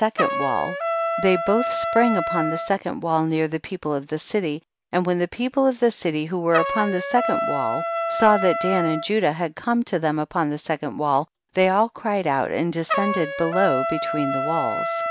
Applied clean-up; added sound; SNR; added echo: none; Trumpet; 5 dB; none.